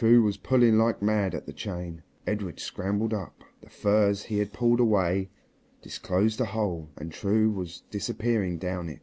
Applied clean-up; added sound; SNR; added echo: none; none; none; none.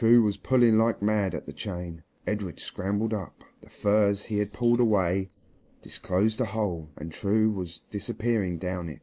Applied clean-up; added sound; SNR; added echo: neural mask model Resemble Enhance denoiser.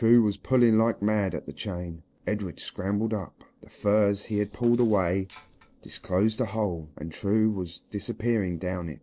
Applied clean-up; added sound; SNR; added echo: neural separator model SepFormer DNS4.